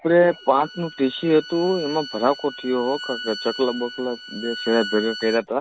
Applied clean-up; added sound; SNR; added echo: none; Bowed string instrument; 13 dB; none.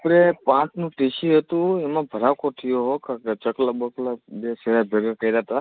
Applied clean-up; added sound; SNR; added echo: none; none; none; none.